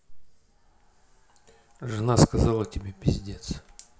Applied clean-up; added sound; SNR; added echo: none; none; none; none.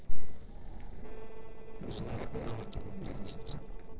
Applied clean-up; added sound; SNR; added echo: neural separator model SepFormer DNS4.